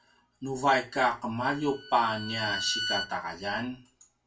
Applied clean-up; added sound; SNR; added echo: none; Bowed string instrument; 8 dB; reverberation time 0.3 s.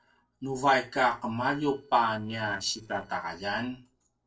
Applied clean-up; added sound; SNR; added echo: neural separator model SepFormer DNS4.